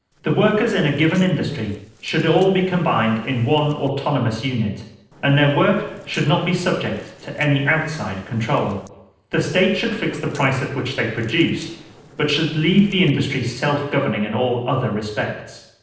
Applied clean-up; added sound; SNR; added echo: neural separator model SepFormer DNS4.